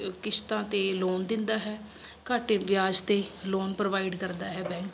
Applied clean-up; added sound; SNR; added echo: none; none; none; none.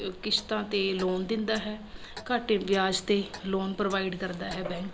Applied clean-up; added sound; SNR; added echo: none; Clock; 16 dB; none.